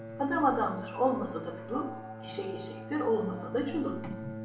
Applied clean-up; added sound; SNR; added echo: none; Bowed string instrument; 10 dB; reverberation time 0.6 s.